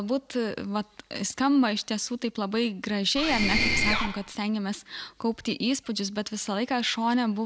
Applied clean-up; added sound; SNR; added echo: none; Mechanisms; -2 dB; none.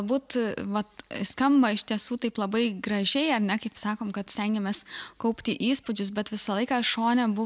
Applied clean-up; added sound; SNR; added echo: none; none; none; none.